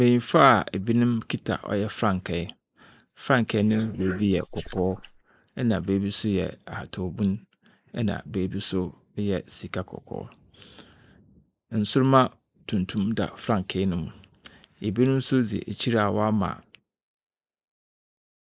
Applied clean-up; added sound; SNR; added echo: neural mask model Resemble Enhance denoiser.